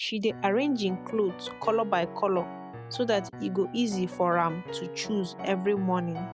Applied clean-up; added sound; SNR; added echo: none; Piano; 12 dB; none.